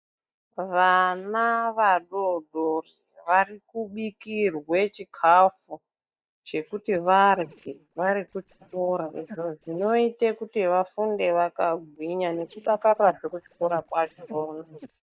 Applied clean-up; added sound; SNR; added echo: neural mask model DeepFilterNet 3.